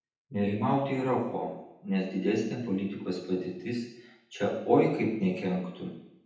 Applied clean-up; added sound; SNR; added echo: none; none; none; reverberation time 0.8 s.